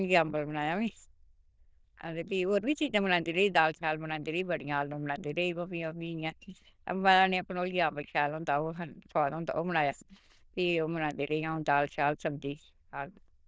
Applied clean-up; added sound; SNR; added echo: neural diffusion model UNIVERSE++.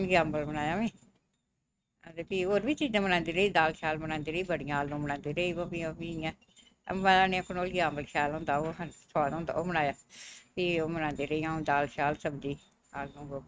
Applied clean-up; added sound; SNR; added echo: neural mask model RNNoise.